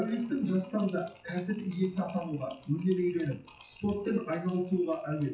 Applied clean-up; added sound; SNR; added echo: classical method WPE with log-MMSE.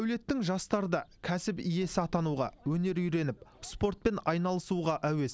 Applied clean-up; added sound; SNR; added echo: none; none; none; none.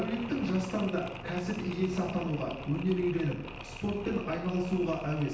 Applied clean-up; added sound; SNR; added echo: none; Mechanisms; 12 dB; reverberation time 0.9 s.